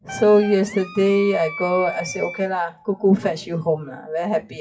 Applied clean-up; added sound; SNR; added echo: classical method WPE with log-MMSE.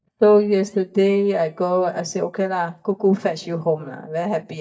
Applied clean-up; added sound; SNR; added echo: neural mask model DeepFilterNet 3.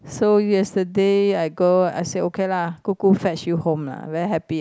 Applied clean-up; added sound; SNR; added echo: none; none; none; none.